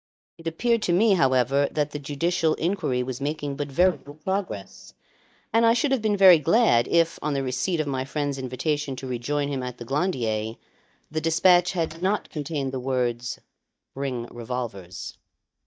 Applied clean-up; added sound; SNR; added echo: neural mask model DeepFilterNet 3.